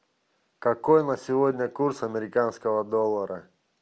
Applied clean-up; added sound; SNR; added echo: none; none; none; none.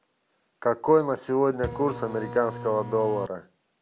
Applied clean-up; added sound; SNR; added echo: none; Printer; 10 dB; none.